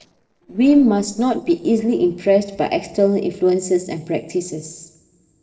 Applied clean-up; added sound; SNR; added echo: neural separator model SepFormer DNS4.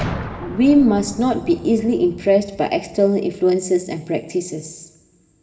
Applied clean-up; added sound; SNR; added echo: none; Boom; 15 dB; reverberation time 1.1 s.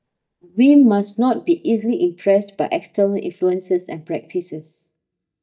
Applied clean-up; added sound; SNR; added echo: neural mask model DeepFilterNet 3.